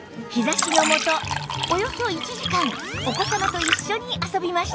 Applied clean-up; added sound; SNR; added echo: none; Fill (with liquid); 1 dB; none.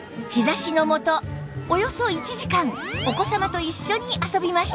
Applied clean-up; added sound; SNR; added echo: none; none; none; none.